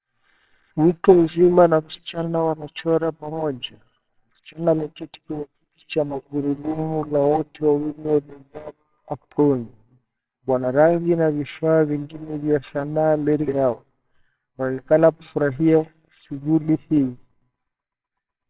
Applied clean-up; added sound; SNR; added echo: neural separator model SepFormer WHAMR!.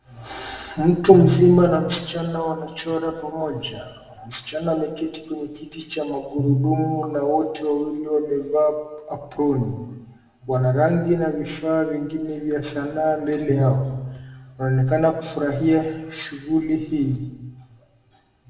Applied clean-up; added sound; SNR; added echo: none; Piano; 5 dB; reverberation time 1.0 s.